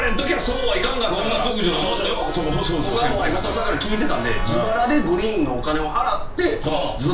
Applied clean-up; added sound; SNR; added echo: none; Church bell; 4 dB; reverberation time 0.4 s.